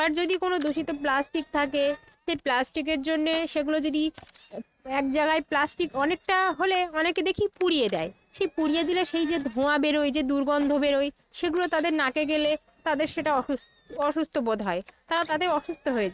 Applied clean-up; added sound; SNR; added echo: neural mask model RNNoise.